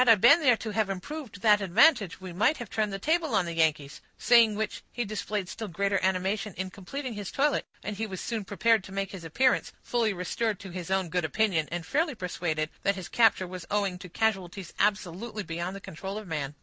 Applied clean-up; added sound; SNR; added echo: none; none; none; none.